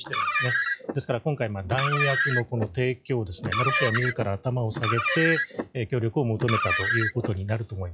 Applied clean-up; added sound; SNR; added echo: classical method log-MMSE.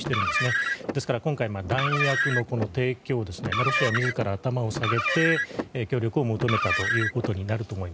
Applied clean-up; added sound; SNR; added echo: none; Car; 2 dB; none.